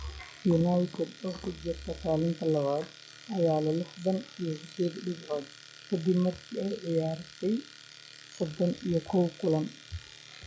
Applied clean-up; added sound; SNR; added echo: classical method log-MMSE.